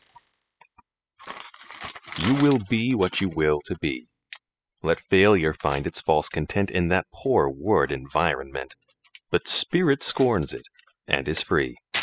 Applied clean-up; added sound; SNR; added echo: classical method spectral subtraction.